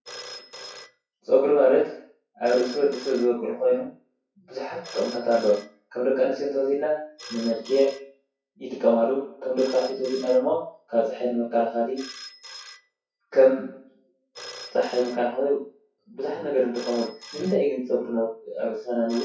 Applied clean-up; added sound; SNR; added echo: classical method WPE with log-MMSE.